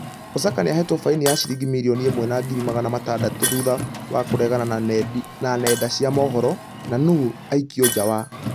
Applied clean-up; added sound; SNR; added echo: none; Car + Shatter; 8 dB; none.